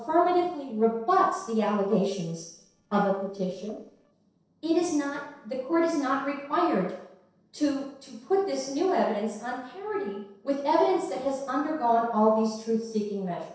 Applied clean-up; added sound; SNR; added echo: neural separator model SepFormer DNS4.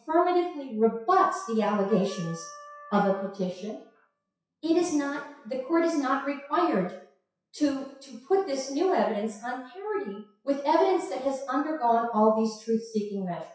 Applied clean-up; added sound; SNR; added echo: classical method WPE with log-MMSE.